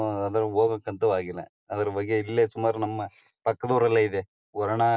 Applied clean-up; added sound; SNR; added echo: none; none; none; none.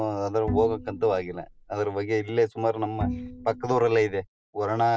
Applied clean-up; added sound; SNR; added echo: none; Bowed string instrument; 9 dB; none.